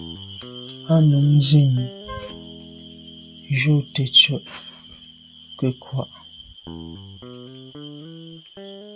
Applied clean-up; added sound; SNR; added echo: none; Wind instrument, woodwind instrument + Guitar; 18 dB; none.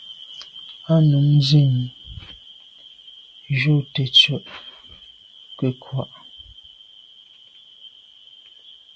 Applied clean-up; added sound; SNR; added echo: none; none; none; none.